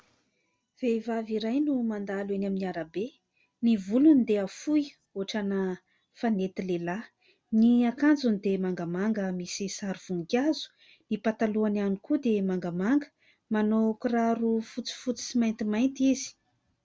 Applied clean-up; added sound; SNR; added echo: none; none; none; none.